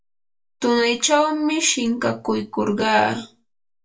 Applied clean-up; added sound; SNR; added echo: none; none; none; reverberation time 0.2 s.